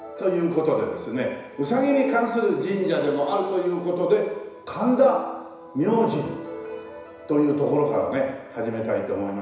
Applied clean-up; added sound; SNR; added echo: none; none; none; reverberation time 1.0 s.